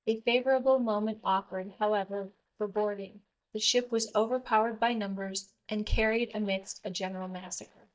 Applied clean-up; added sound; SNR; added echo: neural mask model DeepFilterNet 3.